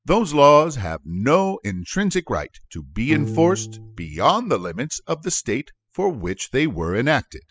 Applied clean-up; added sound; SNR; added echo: classical method spectral subtraction.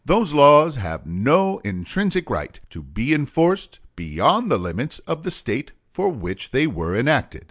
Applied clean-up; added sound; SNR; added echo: none; none; none; none.